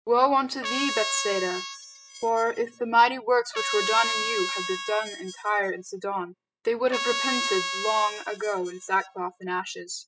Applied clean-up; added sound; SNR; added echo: classical method spectral subtraction.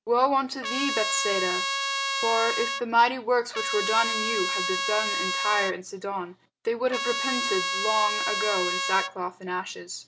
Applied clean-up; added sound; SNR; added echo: none; Trumpet; 1 dB; none.